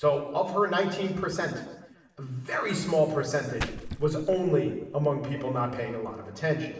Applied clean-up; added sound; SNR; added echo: none; Splash, splatter; 13 dB; reverberation time 1.0 s.